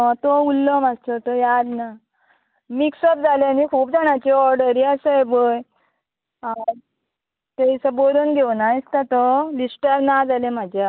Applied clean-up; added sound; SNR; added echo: none; none; none; none.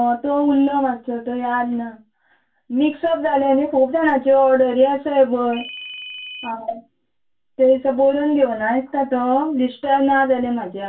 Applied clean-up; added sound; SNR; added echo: none; Ringtone; 14 dB; reverberation time 0.2 s.